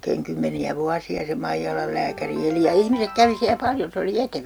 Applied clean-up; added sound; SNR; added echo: none; Ringtone; 15 dB; none.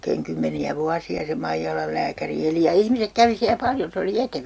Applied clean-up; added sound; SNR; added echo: none; none; none; none.